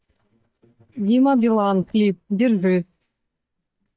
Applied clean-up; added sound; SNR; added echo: neural mask model DeepFilterNet 3.